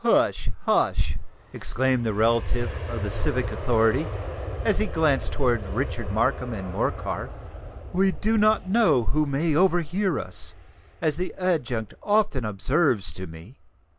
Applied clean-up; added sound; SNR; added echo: none; Aircraft; 11 dB; none.